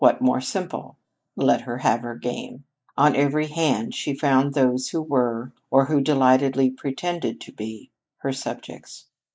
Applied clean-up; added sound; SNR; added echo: neural mask model Resemble Enhance denoiser.